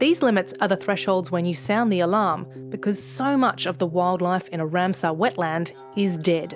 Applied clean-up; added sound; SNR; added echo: none; none; none; none.